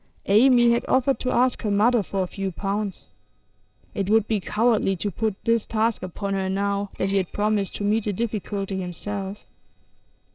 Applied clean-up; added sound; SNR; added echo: neural separator model SepFormer DNS4.